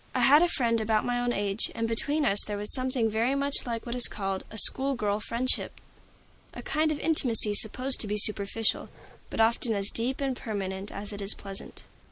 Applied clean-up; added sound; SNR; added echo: neural mask model Resemble Enhance denoiser.